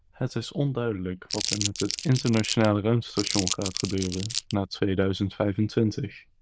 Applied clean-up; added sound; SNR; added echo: neural diffusion model UNIVERSE++.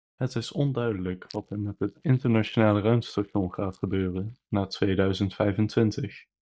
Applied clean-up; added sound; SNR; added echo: neural mask model DeepFilterNet 3.